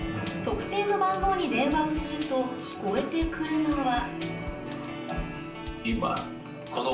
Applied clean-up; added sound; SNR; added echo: none; Drum kit; 13 dB; reverberation time 0.6 s.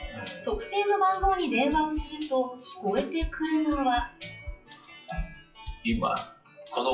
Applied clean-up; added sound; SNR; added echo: classical method WPE with log-MMSE.